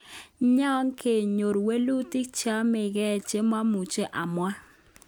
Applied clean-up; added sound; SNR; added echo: none; none; none; none.